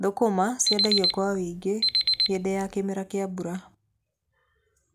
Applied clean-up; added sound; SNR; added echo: none; Alarm; -2 dB; none.